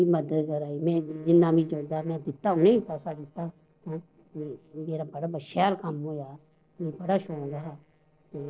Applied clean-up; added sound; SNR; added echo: neural separator model SepFormer DNS4.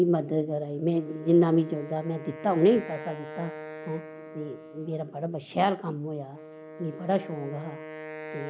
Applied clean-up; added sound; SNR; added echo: none; Wind instrument, woodwind instrument; 14 dB; none.